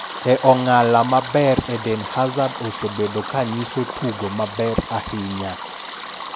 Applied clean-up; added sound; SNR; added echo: none; Stream; 8 dB; none.